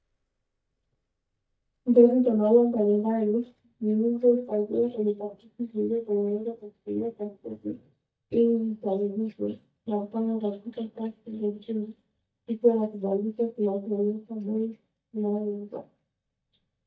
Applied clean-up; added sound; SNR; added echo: neural mask model DeepFilterNet 3.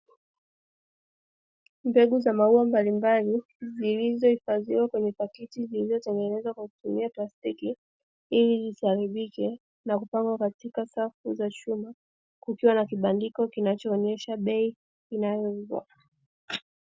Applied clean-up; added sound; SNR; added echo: none; none; none; none.